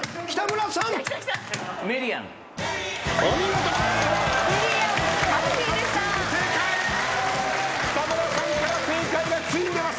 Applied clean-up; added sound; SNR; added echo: none; Coin (dropping); 13 dB; none.